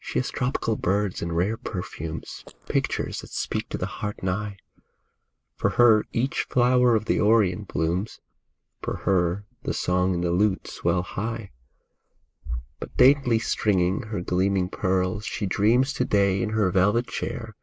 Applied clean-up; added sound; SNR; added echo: neural mask model Resemble Enhance denoiser.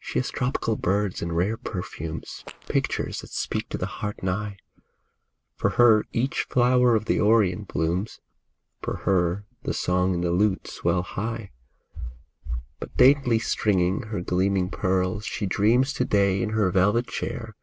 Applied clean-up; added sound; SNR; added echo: none; Fart; 19 dB; none.